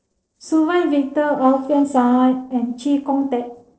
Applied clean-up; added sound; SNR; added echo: neural separator model SepFormer DNS4.